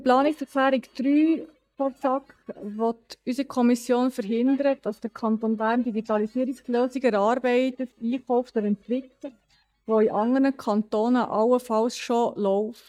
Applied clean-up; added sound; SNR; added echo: neural mask model DeepFilterNet 3.